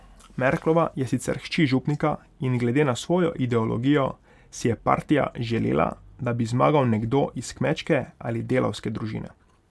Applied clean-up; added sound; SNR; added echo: none; none; none; none.